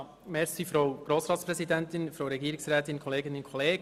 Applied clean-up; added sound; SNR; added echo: none; none; none; none.